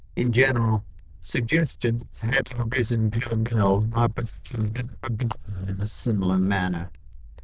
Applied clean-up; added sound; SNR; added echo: neural diffusion model UNIVERSE++.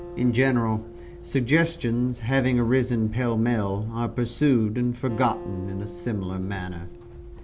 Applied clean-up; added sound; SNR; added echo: none; Acoustic guitar + Motor vehicle (road); 16 dB; none.